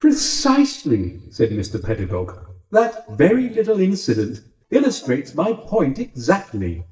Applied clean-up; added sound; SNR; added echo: neural mask model DeepFilterNet 3.